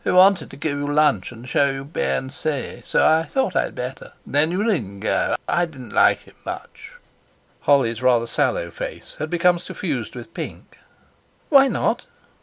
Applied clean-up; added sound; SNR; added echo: none; none; none; none.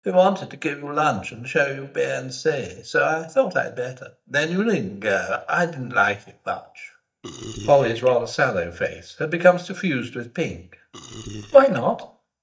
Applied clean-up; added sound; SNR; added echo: neural mask model DeepFilterNet 3.